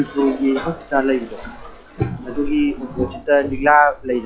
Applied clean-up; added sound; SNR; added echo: classical method log-MMSE.